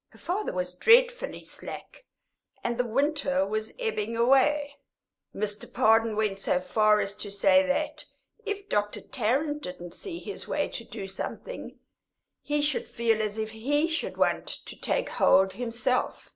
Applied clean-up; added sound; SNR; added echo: none; none; none; none.